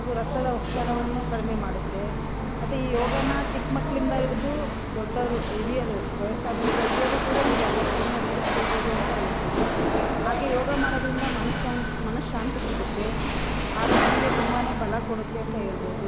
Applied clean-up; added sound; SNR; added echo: none; Rattle / Chatter / Hiss / Engine / Mechanisms; -4 dB; none.